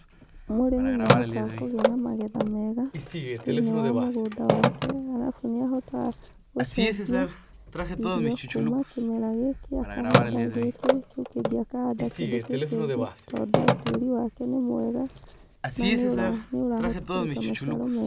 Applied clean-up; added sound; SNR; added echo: none; Telephone; 2 dB; none.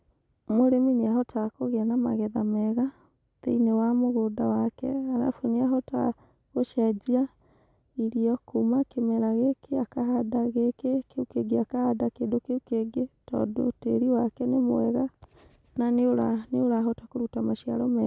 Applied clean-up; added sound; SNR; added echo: none; none; none; none.